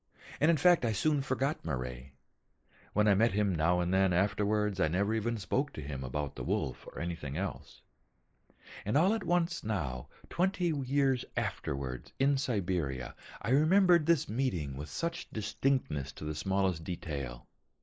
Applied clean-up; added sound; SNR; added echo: neural mask model Resemble Enhance denoiser.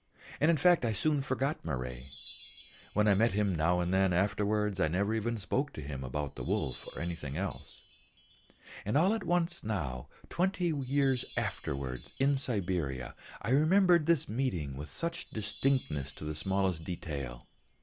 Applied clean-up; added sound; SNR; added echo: none; Wind chime; 13 dB; none.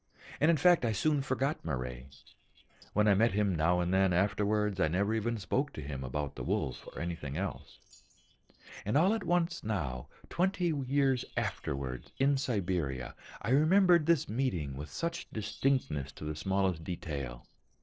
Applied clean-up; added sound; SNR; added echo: neural separator model SepFormer DNS4.